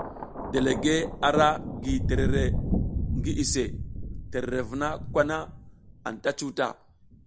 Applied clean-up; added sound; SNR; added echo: none; Thunder; 2 dB; none.